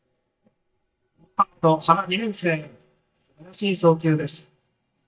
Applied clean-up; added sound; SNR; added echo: neural mask model DeepFilterNet 3.